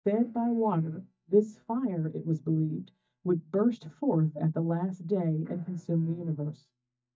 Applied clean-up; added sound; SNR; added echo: neural mask model DeepFilterNet 3.